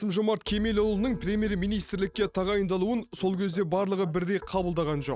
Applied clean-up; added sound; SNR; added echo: neural mask model RNNoise.